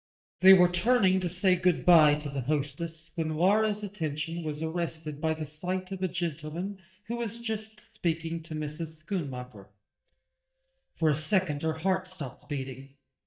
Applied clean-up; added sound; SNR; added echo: neural mask model DeepFilterNet 3.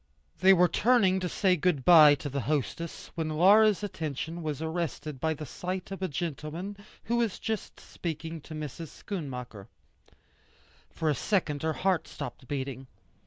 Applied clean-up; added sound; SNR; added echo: none; none; none; none.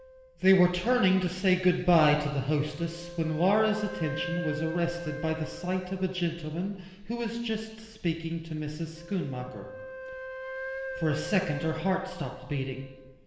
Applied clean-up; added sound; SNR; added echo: none; Wind instrument, woodwind instrument; 13 dB; reverberation time 1.1 s.